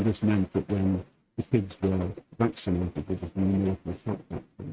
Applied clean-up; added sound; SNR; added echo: neural mask model RNNoise.